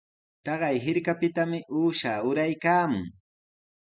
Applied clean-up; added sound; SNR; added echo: none; none; none; none.